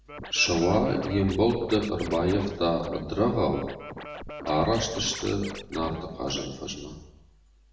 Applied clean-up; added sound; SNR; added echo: none; Scratching (performance technique); 13 dB; reverberation time 0.9 s.